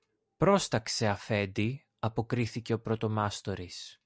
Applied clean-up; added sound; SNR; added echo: none; none; none; none.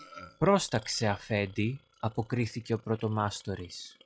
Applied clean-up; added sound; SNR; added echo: classical method log-MMSE.